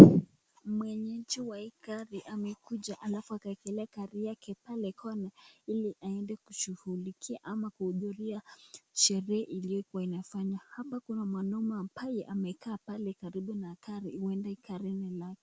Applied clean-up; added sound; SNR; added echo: none; none; none; none.